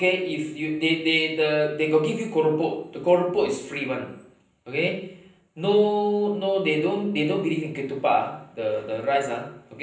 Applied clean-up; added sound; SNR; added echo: none; none; none; reverberation time 0.6 s.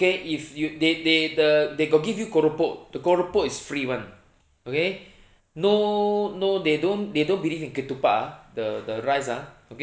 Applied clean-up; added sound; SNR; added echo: none; none; none; none.